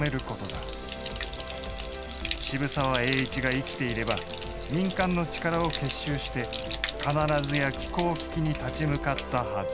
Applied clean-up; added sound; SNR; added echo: none; Bathtub (filling or washing); 10 dB; none.